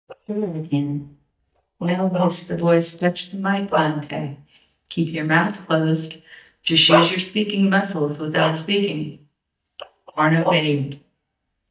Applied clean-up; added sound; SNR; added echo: neural mask model DeepFilterNet 3.